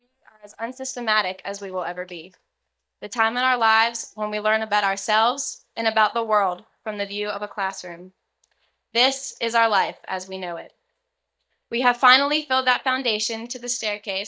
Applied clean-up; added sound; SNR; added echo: neural mask model DeepFilterNet 3.